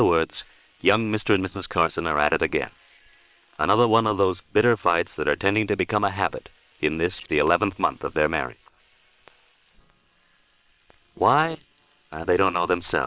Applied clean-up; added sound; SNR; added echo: neural separator model SepFormer WHAM!.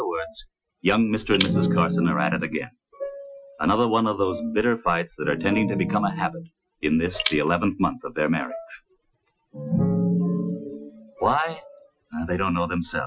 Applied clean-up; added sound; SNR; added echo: classical method Wiener filter.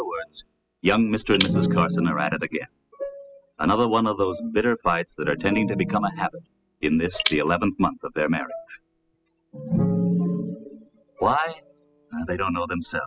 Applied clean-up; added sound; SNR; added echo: classical method spectral subtraction.